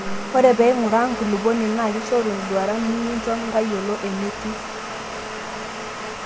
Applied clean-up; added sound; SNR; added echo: none; Domestic sounds, home sounds; 8 dB; none.